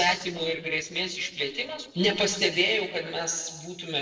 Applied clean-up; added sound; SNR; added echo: neural separator model SepFormer DNS4.